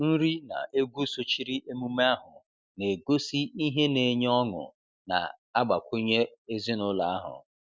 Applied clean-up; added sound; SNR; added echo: none; none; none; none.